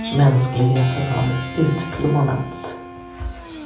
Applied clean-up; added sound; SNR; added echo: none; Guitar; 11 dB; reverberation time 0.6 s.